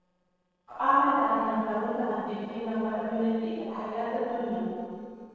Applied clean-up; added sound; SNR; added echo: neural separator model SepFormer DNS4.